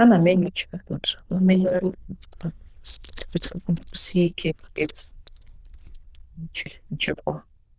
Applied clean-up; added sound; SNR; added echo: neural diffusion model UNIVERSE++.